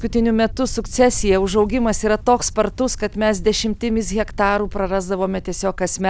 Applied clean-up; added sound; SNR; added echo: none; none; none; none.